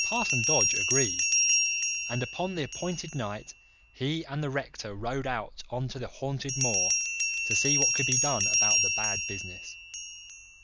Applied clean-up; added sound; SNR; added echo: none; Bell; -4 dB; none.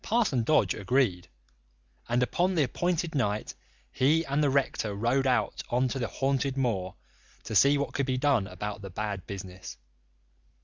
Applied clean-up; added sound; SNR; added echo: none; none; none; none.